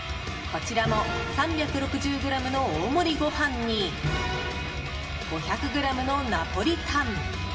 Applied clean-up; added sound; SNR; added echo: none; none; none; reverberation time 1.9 s.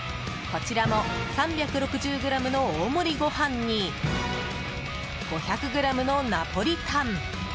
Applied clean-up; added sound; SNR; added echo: none; none; none; none.